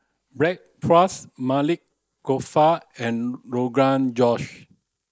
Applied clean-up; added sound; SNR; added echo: neural mask model Resemble Enhance denoiser.